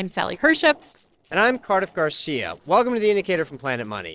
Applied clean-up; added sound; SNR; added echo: neural separator model SepFormer DNS4.